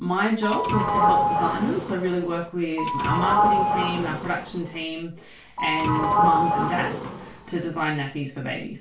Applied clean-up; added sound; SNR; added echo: none; Sliding door / Doorbell; -3 dB; reverberation time 0.3 s.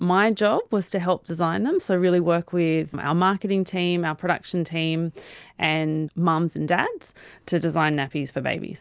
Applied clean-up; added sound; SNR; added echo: none; none; none; none.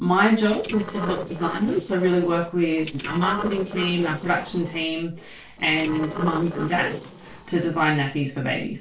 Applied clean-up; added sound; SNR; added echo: neural separator model SepFormer DNS4.